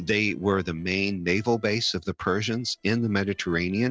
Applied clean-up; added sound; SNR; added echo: neural separator model SepFormer DNS4.